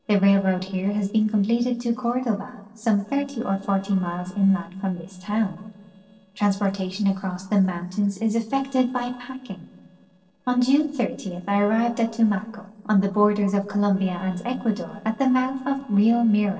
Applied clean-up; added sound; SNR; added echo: neural separator model SepFormer DNS4.